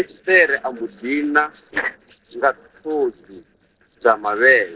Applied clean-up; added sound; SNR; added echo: neural separator model SepFormer DNS4.